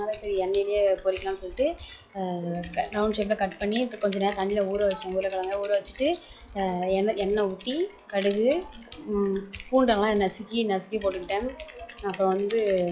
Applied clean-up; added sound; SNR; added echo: classical method log-MMSE.